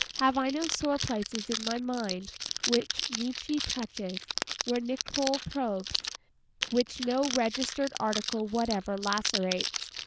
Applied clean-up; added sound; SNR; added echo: neural diffusion model UNIVERSE++.